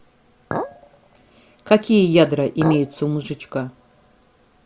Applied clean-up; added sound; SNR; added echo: none; Chink, clink; 13 dB; none.